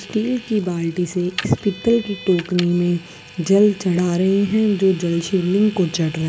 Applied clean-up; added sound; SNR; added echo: none; Vehicle; 18 dB; none.